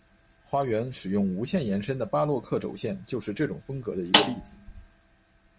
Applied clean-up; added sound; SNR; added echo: none; Snare drum; -3 dB; none.